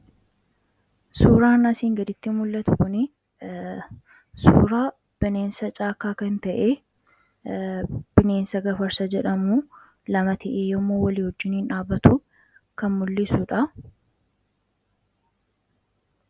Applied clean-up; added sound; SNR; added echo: none; none; none; none.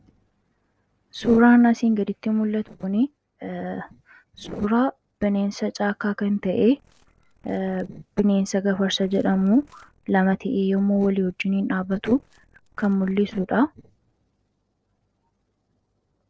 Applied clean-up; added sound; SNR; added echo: neural separator model SepFormer DNS4.